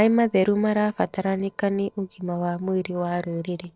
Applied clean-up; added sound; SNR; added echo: neural separator model SepFormer DNS4.